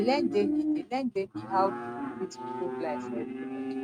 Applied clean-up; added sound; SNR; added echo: neural mask model RNNoise.